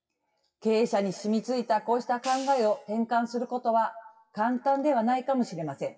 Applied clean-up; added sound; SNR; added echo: classical method WPE with log-MMSE.